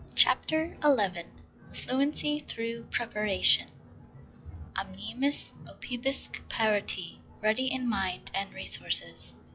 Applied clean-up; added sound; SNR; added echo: classical method log-MMSE.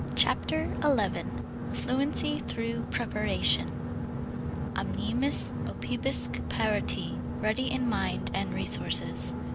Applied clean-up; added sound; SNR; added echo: none; Boat, Water vehicle; 4 dB; none.